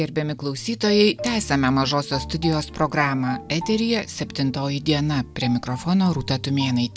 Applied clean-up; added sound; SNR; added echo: none; none; none; none.